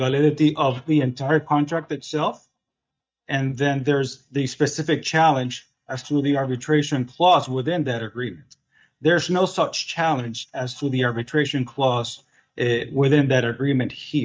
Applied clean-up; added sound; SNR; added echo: neural mask model DeepFilterNet 3.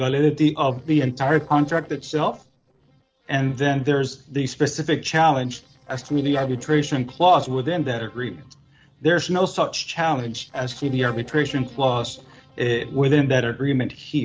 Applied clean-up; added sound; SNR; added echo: neural separator model SepFormer DNS4.